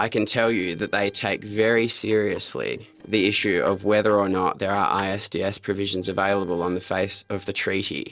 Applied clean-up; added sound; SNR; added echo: neural separator model SepFormer DNS4.